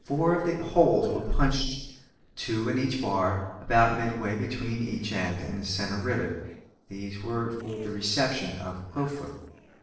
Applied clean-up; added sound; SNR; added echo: neural separator model SepFormer DNS4.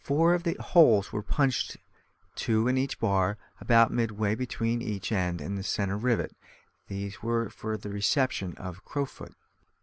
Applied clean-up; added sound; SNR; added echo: none; none; none; none.